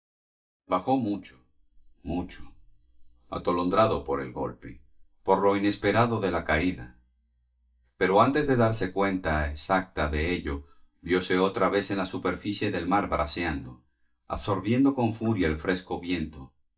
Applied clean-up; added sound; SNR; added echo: neural mask model DeepFilterNet 3.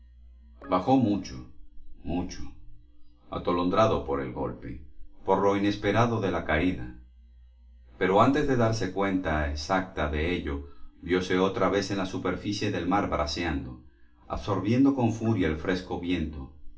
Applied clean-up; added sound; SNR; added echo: none; Organ; 20 dB; reverberation time 0.3 s.